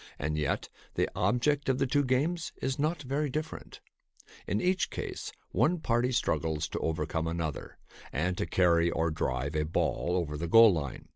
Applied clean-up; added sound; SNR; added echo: none; none; none; none.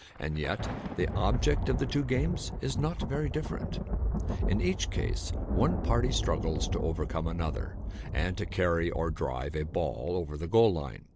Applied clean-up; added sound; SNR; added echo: none; Thunder; 1 dB; none.